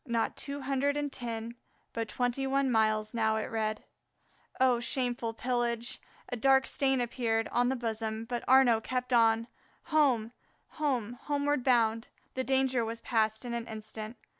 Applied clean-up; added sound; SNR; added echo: none; none; none; none.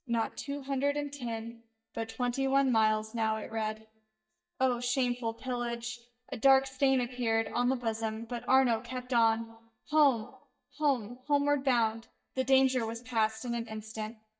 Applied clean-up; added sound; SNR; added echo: neural mask model DeepFilterNet 3.